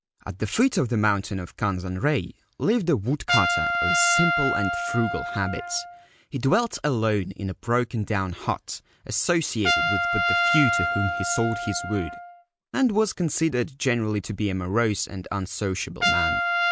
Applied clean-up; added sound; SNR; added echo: none; Trumpet; 3 dB; none.